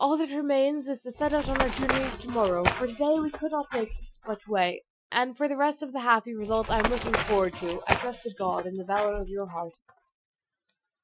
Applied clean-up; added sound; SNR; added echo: classical method Wiener filter.